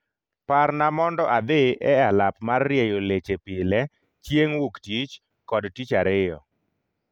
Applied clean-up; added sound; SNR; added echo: none; none; none; none.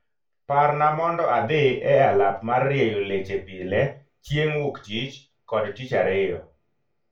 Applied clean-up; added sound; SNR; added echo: none; none; none; reverberation time 0.3 s.